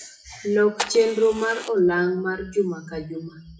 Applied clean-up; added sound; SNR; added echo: classical method WPE with log-MMSE.